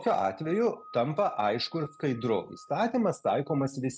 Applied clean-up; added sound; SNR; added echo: neural mask model RNNoise.